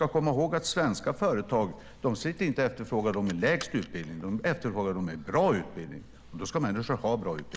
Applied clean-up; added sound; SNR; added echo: none; Car + Engine; 19 dB; none.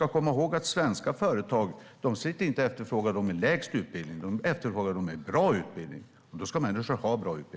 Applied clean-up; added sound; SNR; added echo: none; none; none; none.